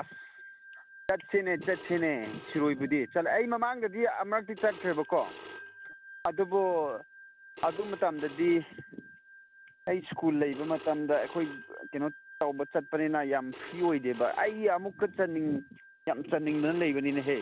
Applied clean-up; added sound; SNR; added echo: none; Telephone; 18 dB; none.